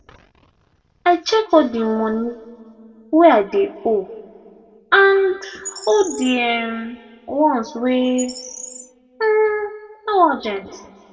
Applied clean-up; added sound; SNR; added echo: none; Bird; 18 dB; reverberation time 1.5 s.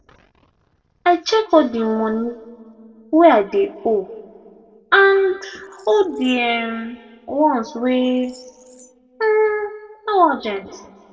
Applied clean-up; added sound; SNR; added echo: neural separator model SepFormer DNS4.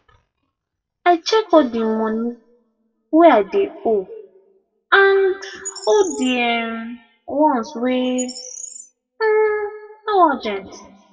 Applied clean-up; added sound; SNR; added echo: classical method WPE with log-MMSE.